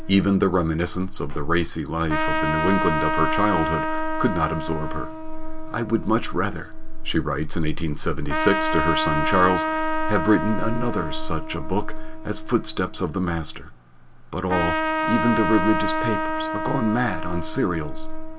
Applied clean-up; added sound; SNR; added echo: none; Trumpet; 5 dB; none.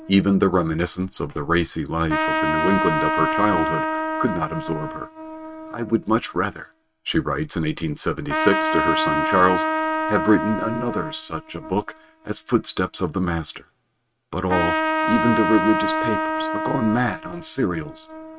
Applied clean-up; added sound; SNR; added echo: neural mask model RNNoise.